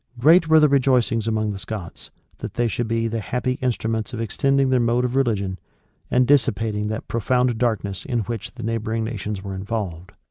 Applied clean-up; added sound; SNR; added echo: none; none; none; none.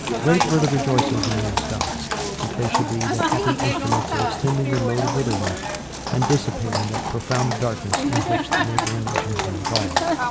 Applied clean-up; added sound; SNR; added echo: none; Livestock, farm animals, working animals; -1 dB; none.